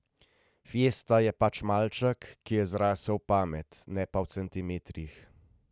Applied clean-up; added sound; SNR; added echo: none; none; none; none.